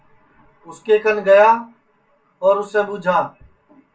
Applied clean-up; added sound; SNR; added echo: none; none; none; reverberation time 0.2 s.